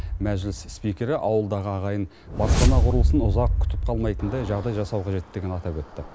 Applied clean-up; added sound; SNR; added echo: none; Whoosh, swoosh, swish; -1 dB; none.